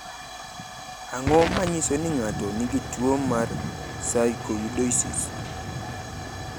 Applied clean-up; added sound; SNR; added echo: none; Tick / Hiss / Explosion / Fire; 6 dB; none.